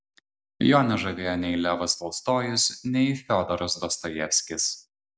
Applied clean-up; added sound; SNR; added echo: none; none; none; none.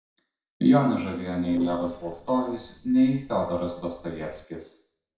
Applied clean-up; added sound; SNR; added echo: neural separator model SepFormer DNS4.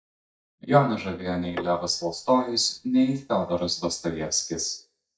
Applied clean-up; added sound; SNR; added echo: neural mask model DeepFilterNet 3.